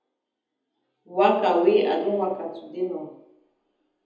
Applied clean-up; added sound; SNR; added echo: none; none; none; reverberation time 1.1 s.